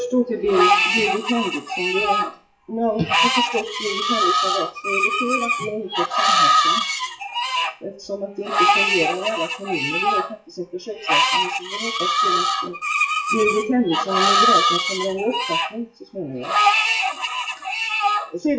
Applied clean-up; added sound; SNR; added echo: classical method WPE with log-MMSE.